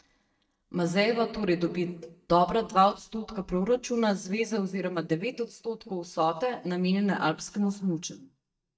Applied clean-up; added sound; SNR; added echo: neural mask model DeepFilterNet 3.